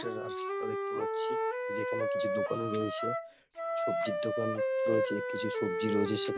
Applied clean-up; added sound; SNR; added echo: none; Wind instrument, woodwind instrument; -3 dB; none.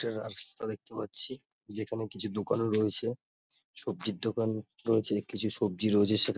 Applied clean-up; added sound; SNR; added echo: none; none; none; none.